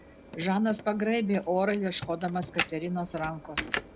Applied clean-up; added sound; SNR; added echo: none; Computer keyboard; 9 dB; none.